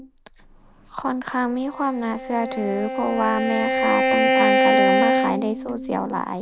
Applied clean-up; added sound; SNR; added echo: none; Bowed string instrument; -3 dB; none.